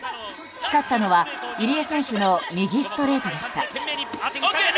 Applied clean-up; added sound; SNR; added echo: none; none; none; none.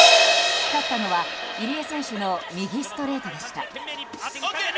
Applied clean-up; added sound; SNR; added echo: none; Crash cymbal; -5 dB; none.